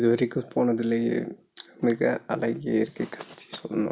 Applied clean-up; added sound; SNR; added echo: none; none; none; none.